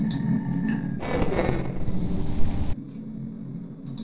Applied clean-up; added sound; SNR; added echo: neural separator model SepFormer DNS4.